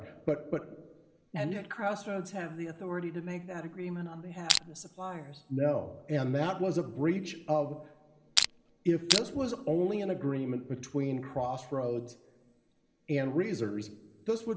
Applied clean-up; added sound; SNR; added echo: none; Crushing; -5 dB; reverberation time 1.3 s.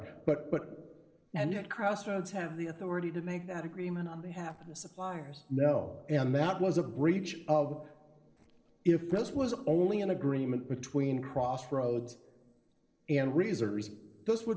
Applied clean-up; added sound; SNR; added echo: neural separator model SepFormer DNS4.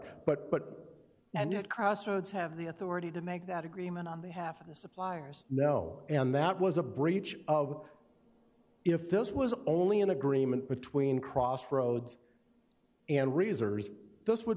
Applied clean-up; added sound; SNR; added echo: none; none; none; none.